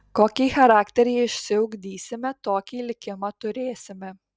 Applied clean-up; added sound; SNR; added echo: none; none; none; none.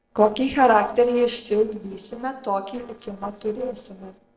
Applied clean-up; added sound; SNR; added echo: neural separator model SepFormer DNS4.